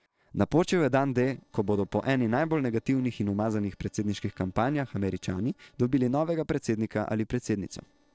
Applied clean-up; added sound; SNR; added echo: neural separator model SepFormer DNS4.